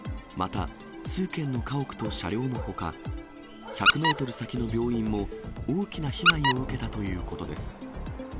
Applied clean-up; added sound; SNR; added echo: none; Squeak; -2 dB; none.